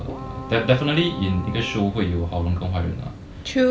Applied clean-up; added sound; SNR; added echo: none; Keyboard (musical); 15 dB; none.